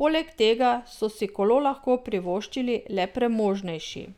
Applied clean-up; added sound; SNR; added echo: none; none; none; none.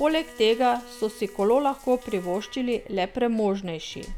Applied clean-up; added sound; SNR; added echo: none; Bowed string instrument + Drip / Trickle, dribble / Bathtub (filling or washing) / Water tap, faucet; 20 dB; none.